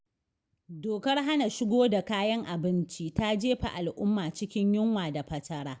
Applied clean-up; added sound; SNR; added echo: none; none; none; none.